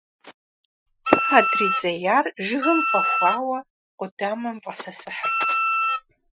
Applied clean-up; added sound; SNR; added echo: classical method Wiener filter.